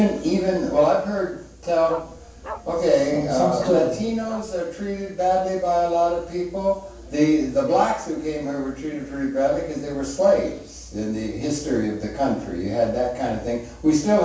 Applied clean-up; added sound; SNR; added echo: none; Bark; 17 dB; reverberation time 0.7 s.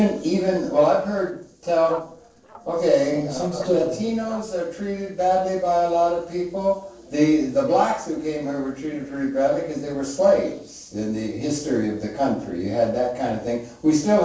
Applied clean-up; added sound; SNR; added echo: neural separator model SepFormer DNS4.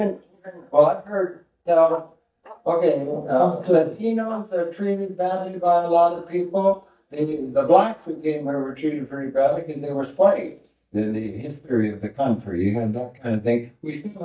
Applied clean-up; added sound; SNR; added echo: neural mask model DeepFilterNet 3.